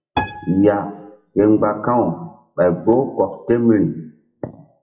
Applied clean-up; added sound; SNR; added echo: classical method WPE with log-MMSE.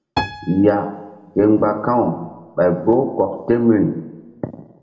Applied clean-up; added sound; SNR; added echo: none; Piano; 14 dB; reverberation time 1.0 s.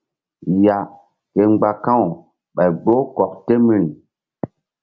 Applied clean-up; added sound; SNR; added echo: none; none; none; none.